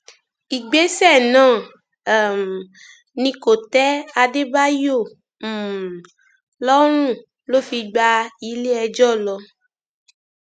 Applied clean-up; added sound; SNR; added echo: none; none; none; none.